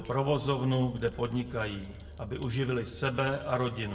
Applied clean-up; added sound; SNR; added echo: none; Wind chime; 17 dB; reverberation time 0.6 s.